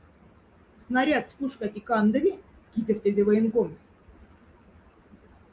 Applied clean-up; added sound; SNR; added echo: none; none; none; none.